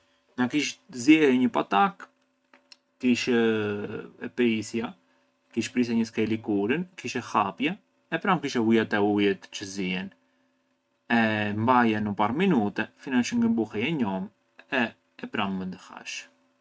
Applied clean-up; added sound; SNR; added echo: none; none; none; none.